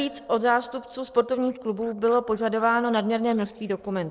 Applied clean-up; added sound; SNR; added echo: neural separator model SepFormer DNS4.